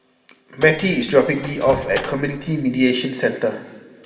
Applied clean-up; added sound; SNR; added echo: none; Microwave oven; 13 dB; reverberation time 2.5 s.